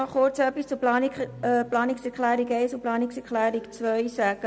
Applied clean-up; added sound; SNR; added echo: none; none; none; none.